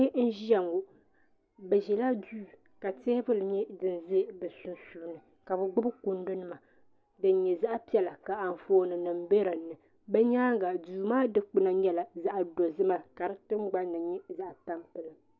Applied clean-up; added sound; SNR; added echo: none; none; none; none.